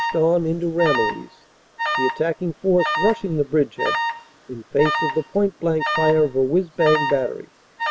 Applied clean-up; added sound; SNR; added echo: none; Alarm; 5 dB; none.